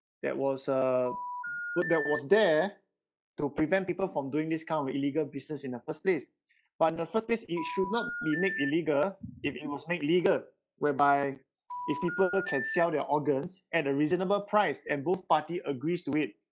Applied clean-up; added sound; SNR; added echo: classical method log-MMSE.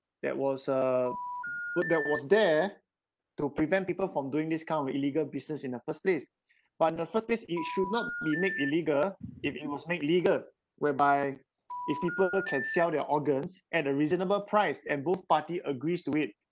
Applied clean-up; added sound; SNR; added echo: none; Telephone; 6 dB; none.